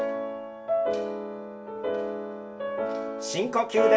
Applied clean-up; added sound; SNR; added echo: none; none; none; reverberation time 0.2 s.